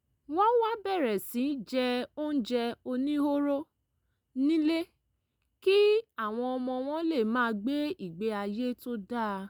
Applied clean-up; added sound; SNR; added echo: none; none; none; none.